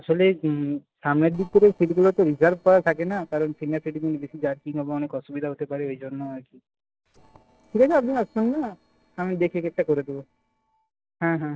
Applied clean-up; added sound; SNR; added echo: neural separator model SepFormer DNS4.